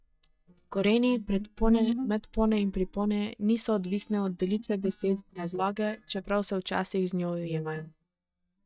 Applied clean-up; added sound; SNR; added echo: neural mask model DeepFilterNet 3.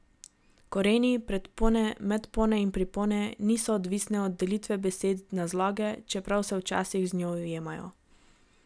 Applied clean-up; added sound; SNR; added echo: none; none; none; none.